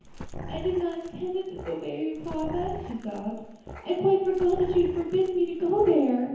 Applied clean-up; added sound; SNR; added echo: none; Growling; 13 dB; reverberation time 1.0 s.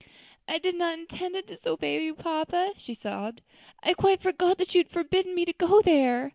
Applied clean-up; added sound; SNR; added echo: none; none; none; none.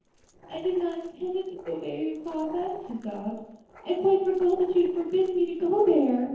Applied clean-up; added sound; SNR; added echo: neural separator model SepFormer DNS4.